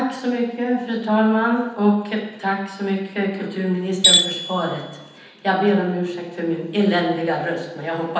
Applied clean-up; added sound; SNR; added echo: none; Tools; 2 dB; reverberation time 0.9 s.